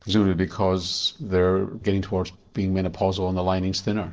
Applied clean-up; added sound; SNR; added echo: neural separator model SepFormer DNS4.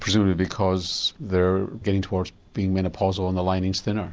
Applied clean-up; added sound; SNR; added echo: none; none; none; none.